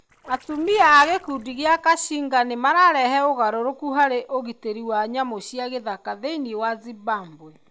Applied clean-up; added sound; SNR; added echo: neural separator model SepFormer DNS4.